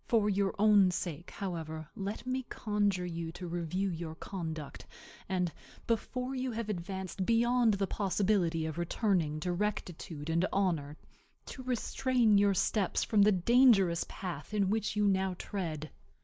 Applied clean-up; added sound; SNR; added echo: none; none; none; none.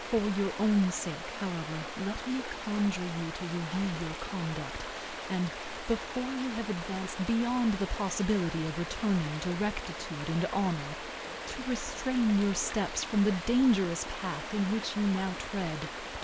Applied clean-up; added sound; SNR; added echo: none; Stream; 8 dB; none.